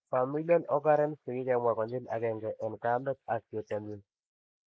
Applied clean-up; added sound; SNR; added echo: neural mask model Resemble Enhance denoiser.